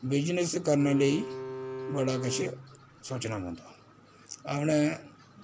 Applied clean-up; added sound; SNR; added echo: none; Bowed string instrument; 9 dB; none.